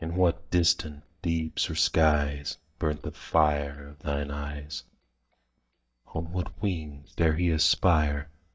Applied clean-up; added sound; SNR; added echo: neural mask model DeepFilterNet 3.